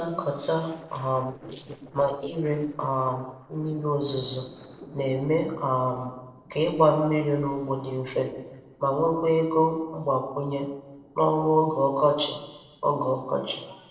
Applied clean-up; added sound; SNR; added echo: neural separator model SepFormer DNS4.